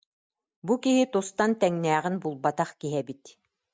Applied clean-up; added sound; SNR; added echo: none; none; none; none.